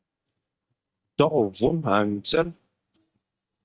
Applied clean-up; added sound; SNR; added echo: neural mask model DeepFilterNet 3.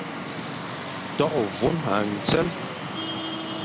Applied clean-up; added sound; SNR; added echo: none; Traffic noise, roadway noise; 4 dB; none.